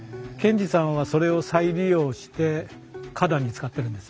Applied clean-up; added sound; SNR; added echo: none; none; none; none.